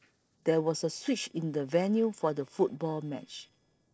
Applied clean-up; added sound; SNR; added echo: neural separator model SepFormer DNS4.